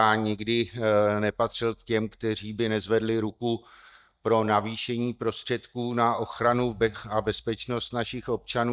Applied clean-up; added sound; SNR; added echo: neural mask model DeepFilterNet 3.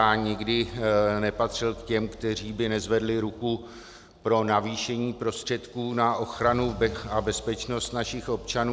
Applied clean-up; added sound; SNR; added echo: none; Engine starting / Accelerating, revving, vroom / Car; 19 dB; none.